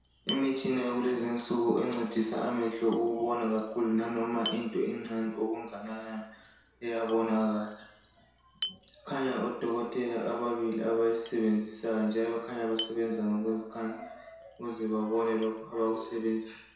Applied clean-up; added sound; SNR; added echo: none; Chink, clink; 17 dB; reverberation time 0.7 s.